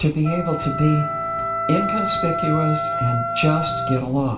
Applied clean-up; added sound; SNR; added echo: none; Wind instrument, woodwind instrument; 4 dB; reverberation time 0.6 s.